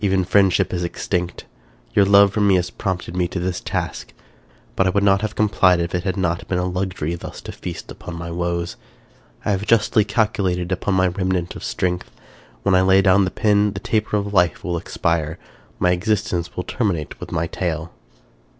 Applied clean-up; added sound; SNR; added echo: none; none; none; none.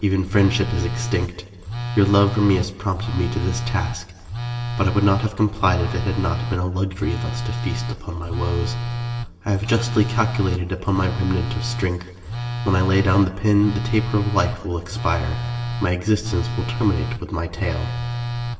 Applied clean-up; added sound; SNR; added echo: none; Telephone; 5 dB; reverberation time 1.9 s.